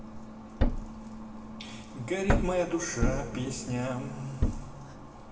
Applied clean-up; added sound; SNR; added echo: none; Thump, thud; -2 dB; reverberation time 2.7 s.